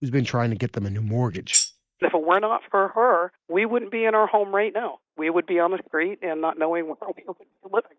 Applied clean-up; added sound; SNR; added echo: neural mask model DeepFilterNet 3.